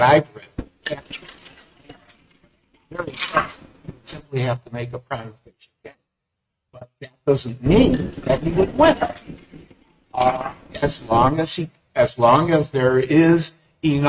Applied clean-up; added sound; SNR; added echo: neural mask model RNNoise.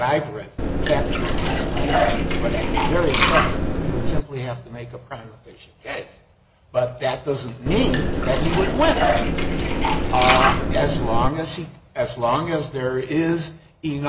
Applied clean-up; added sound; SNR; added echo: none; Liquid; -5 dB; none.